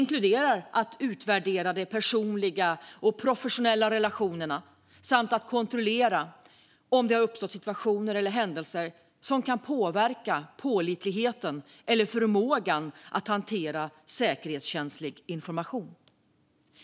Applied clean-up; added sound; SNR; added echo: none; none; none; none.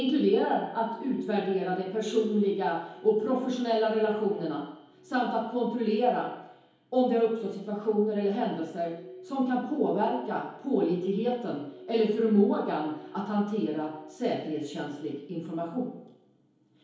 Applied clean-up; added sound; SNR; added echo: none; Glass; 19 dB; reverberation time 2.2 s.